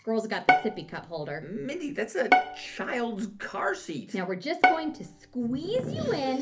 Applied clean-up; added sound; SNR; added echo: none; Bowed string instrument; -2 dB; reverberation time 0.3 s.